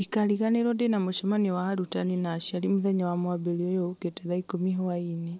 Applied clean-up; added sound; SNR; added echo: none; none; none; none.